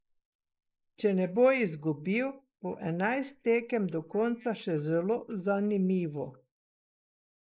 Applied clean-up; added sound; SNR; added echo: neural mask model Resemble Enhance denoiser.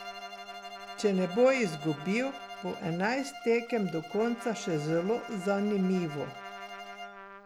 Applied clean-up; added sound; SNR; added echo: none; Trumpet + Bowed string instrument; 12 dB; none.